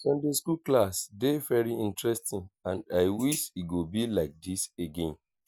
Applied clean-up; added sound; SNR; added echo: none; none; none; none.